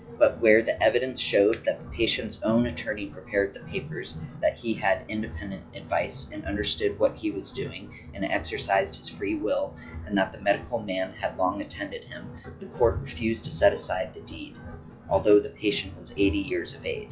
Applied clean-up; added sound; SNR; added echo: classical method log-MMSE.